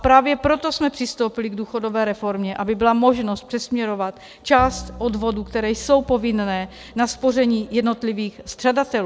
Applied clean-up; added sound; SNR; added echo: none; Bowed string instrument; 17 dB; none.